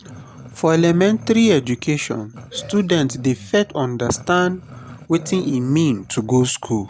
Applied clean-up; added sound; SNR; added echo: none; Growling; 19 dB; none.